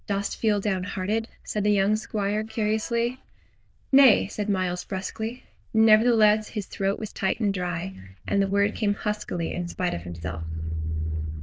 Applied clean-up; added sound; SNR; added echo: neural diffusion model UNIVERSE++.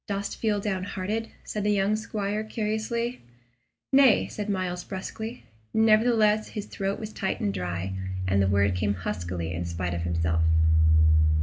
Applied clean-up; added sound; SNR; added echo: none; none; none; none.